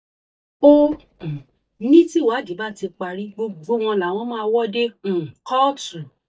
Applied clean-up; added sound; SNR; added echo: neural mask model DeepFilterNet 3.